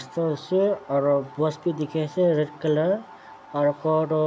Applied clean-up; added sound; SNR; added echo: none; none; none; none.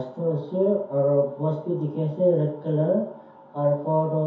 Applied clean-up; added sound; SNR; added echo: none; none; none; reverberation time 0.6 s.